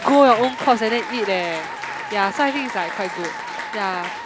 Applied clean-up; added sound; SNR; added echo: none; Musical instrument + Applause; 8 dB; none.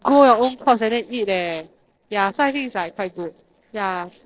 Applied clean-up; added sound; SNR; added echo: neural separator model SepFormer DNS4.